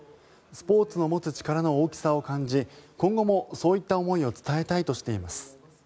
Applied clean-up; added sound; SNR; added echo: none; none; none; none.